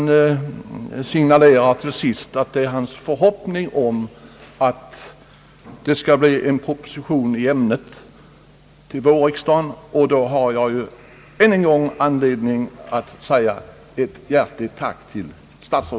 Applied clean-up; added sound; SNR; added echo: none; none; none; none.